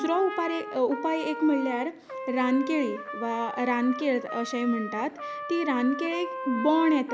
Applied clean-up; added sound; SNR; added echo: none; Trumpet; 9 dB; none.